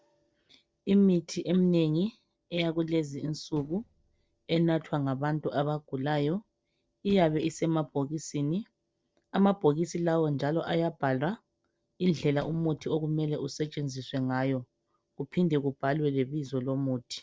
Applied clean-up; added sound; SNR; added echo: neural separator model SepFormer DNS4.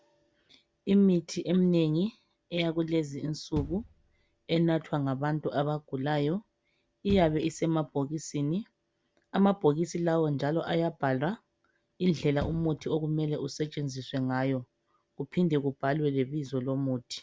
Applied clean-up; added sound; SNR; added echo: none; Bass drum; 14 dB; none.